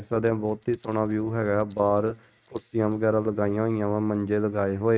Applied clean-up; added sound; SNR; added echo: neural mask model RNNoise.